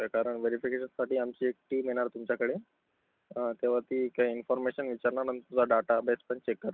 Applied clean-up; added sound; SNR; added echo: none; none; none; none.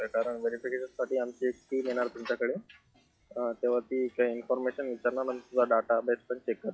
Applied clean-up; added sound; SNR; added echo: classical method log-MMSE.